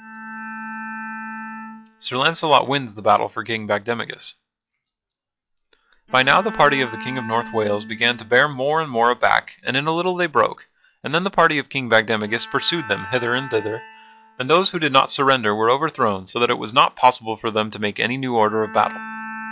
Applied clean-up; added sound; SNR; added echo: classical method log-MMSE.